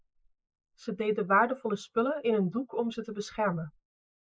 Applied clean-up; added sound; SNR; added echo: neural mask model Resemble Enhance denoiser.